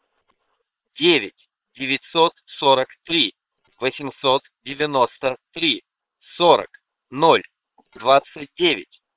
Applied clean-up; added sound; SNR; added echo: neural separator model SepFormer WHAM!.